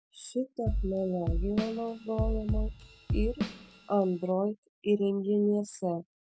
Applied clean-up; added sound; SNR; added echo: none; Drum kit; 2 dB; none.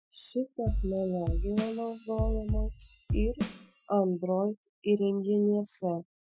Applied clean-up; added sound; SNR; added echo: classical method Wiener filter.